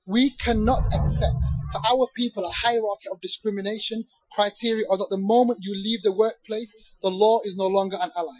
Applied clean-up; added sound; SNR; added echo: classical method Wiener filter.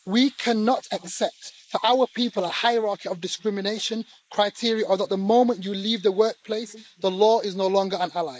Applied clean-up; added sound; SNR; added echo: neural mask model Resemble Enhance denoiser.